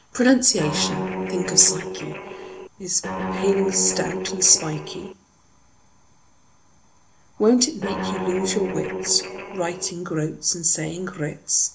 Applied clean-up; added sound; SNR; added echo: none; Guitar; 5 dB; reverberation time 0.4 s.